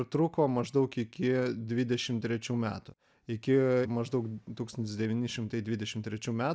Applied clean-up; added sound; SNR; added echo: none; none; none; none.